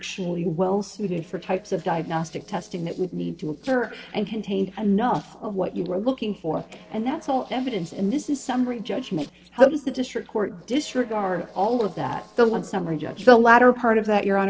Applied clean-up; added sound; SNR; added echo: neural separator model SepFormer DNS4.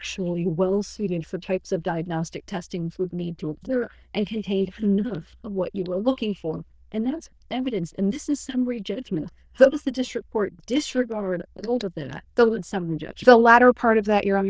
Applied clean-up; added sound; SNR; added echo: neural diffusion model UNIVERSE++.